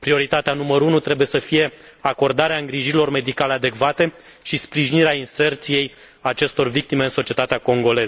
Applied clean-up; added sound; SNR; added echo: none; none; none; none.